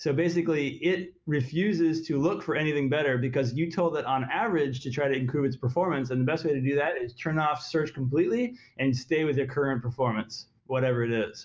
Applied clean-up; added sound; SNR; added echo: none; none; none; none.